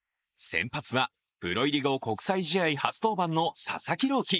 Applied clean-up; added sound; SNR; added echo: neural mask model Resemble Enhance denoiser.